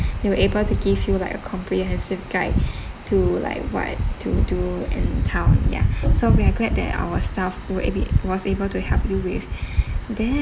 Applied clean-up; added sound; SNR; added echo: none; none; none; none.